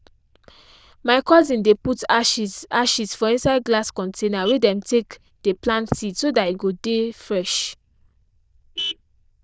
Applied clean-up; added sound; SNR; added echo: neural diffusion model UNIVERSE++.